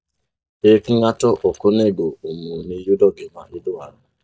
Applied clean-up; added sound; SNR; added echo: neural mask model DeepFilterNet 3.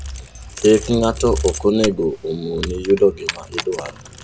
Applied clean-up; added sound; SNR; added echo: none; Keys jangling; 14 dB; none.